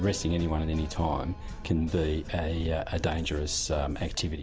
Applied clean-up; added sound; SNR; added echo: none; none; none; none.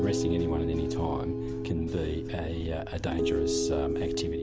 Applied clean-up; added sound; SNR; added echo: none; Piano; -2 dB; none.